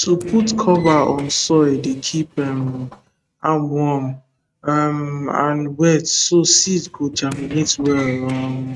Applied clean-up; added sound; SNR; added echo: neural mask model RNNoise.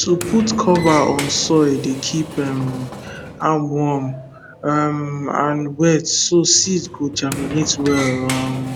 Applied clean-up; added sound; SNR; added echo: none; Sliding door; 12 dB; none.